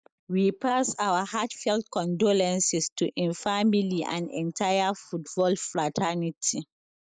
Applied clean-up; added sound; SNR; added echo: neural mask model DeepFilterNet 3.